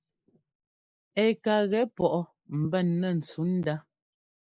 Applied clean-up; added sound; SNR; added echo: neural mask model Resemble Enhance denoiser.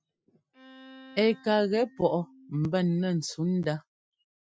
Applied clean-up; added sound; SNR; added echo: classical method Wiener filter.